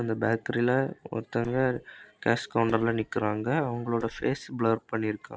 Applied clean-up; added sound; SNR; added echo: neural separator model SepFormer DNS4.